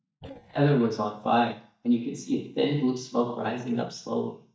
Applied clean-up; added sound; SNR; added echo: neural mask model DeepFilterNet 3.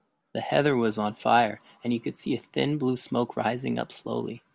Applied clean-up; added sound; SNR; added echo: none; none; none; none.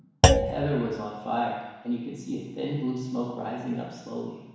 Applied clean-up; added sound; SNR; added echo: none; Thump, thud; -5 dB; reverberation time 1.1 s.